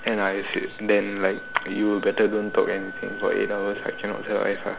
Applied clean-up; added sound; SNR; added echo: none; Wind instrument, woodwind instrument; 14 dB; none.